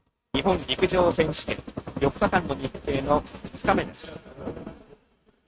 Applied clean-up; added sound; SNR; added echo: neural mask model RNNoise.